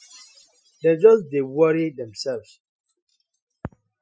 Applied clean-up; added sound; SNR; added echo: classical method Wiener filter.